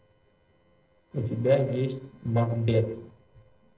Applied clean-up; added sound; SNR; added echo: neural separator model SepFormer DNS4.